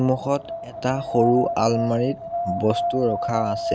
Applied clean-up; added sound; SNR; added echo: none; Wind; 5 dB; none.